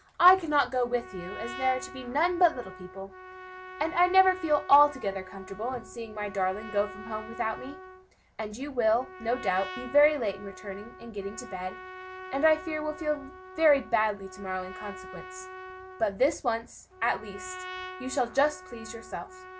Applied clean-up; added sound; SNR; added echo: none; Trumpet; 15 dB; none.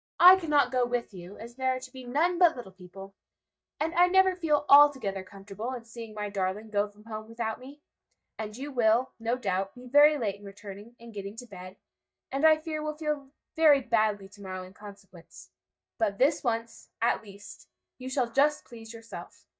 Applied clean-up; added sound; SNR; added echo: neural mask model DeepFilterNet 3.